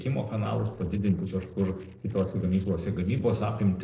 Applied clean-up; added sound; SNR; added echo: neural separator model SepFormer DNS4.